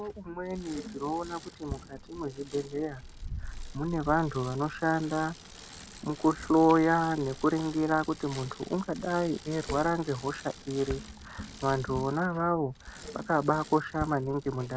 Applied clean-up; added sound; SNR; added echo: none; Bicycle; 14 dB; none.